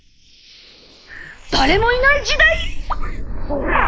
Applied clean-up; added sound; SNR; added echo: neural mask model Resemble Enhance denoiser.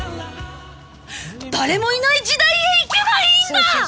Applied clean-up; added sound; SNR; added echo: none; none; none; none.